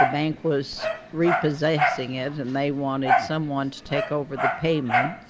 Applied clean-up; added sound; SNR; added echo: none; Dog; 1 dB; none.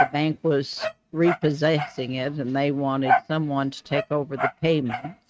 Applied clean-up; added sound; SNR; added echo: neural mask model RNNoise.